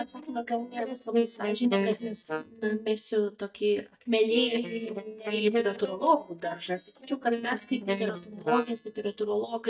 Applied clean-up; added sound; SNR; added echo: neural mask model DeepFilterNet 3.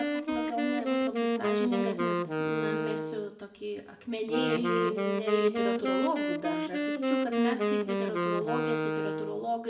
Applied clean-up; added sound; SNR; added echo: none; Wind instrument, woodwind instrument; -4 dB; reverberation time 0.7 s.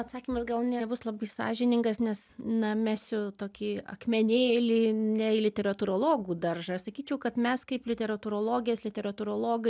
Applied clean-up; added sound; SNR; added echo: none; none; none; none.